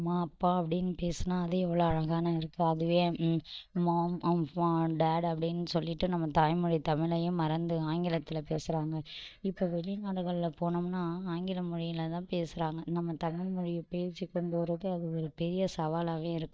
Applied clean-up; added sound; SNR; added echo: neural mask model DeepFilterNet 3.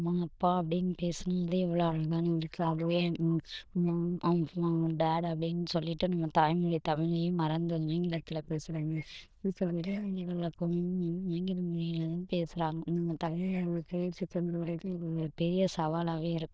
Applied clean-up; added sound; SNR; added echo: neural diffusion model UNIVERSE++.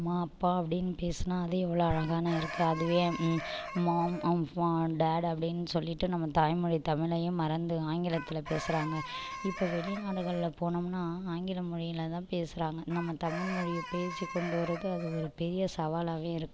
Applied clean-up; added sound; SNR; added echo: none; Chicken, rooster; 10 dB; none.